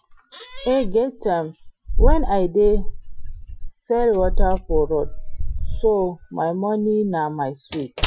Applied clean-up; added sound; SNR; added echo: classical method Wiener filter.